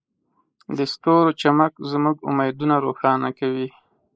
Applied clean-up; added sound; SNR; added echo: neural mask model Resemble Enhance denoiser.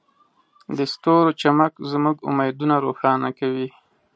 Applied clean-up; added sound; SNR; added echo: none; none; none; none.